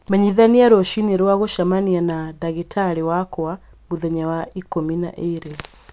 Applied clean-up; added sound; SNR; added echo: none; none; none; none.